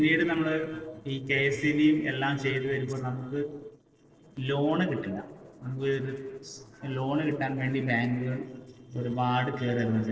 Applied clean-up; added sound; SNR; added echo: neural separator model SepFormer DNS4.